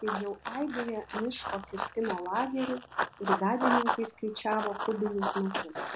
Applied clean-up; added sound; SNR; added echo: none; Run; 2 dB; none.